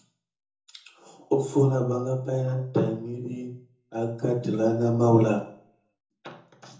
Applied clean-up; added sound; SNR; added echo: none; none; none; reverberation time 0.6 s.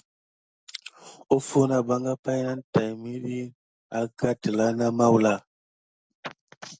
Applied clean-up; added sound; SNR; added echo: none; none; none; none.